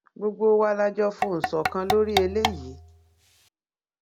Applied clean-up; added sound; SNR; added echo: none; Tap / Percussion; 4 dB; none.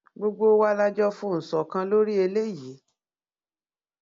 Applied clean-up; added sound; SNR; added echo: none; none; none; none.